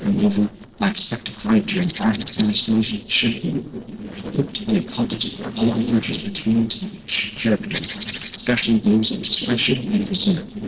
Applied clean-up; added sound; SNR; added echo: neural separator model SepFormer DNS4.